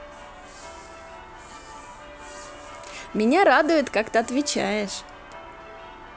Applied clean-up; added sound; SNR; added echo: none; Church bell; 16 dB; none.